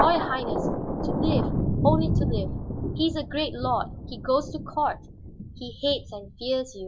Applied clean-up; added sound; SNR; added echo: none; Thunder; 0 dB; none.